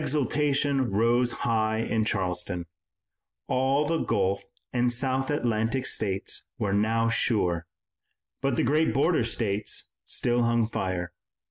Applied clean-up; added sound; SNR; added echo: none; none; none; none.